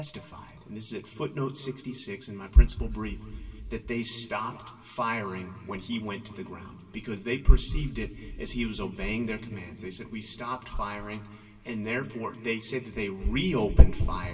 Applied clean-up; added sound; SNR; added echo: none; Bird; 19 dB; reverberation time 2.6 s.